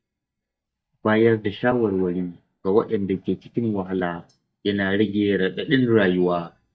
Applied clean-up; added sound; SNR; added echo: neural mask model DeepFilterNet 3.